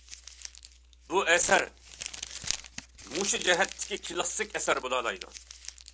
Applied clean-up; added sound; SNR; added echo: none; Crumpling, crinkling; 11 dB; none.